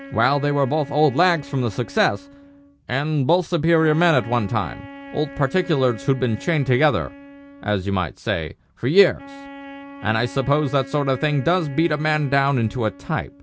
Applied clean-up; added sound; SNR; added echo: none; Wind instrument, woodwind instrument; 18 dB; none.